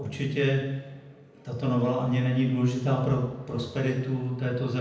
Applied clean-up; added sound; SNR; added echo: none; none; none; reverberation time 0.8 s.